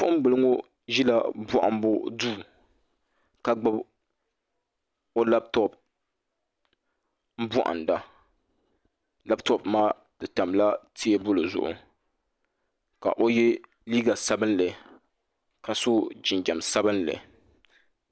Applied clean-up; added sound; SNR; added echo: none; none; none; none.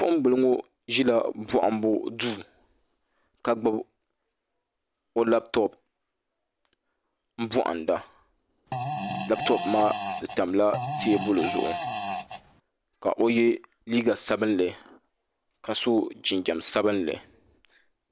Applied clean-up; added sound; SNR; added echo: none; Fart; 4 dB; none.